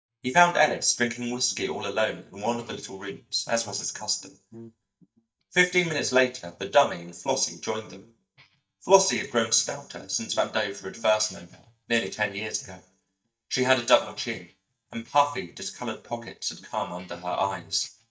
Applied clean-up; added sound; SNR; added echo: neural mask model DeepFilterNet 3.